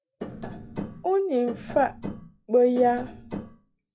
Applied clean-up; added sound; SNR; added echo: classical method log-MMSE.